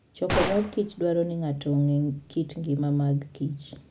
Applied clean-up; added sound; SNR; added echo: none; Gunshot, gunfire; 7 dB; none.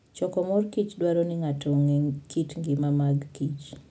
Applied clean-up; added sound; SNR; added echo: none; none; none; none.